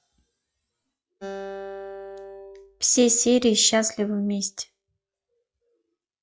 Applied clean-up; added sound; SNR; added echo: classical method log-MMSE.